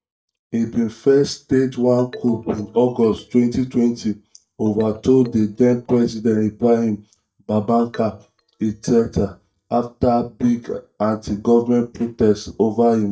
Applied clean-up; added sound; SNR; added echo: neural mask model DeepFilterNet 3.